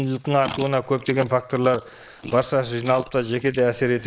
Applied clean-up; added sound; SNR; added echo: neural mask model Resemble Enhance denoiser.